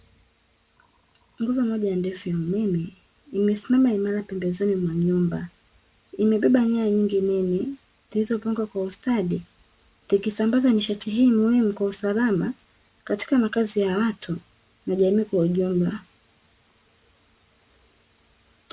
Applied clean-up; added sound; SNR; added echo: none; none; none; none.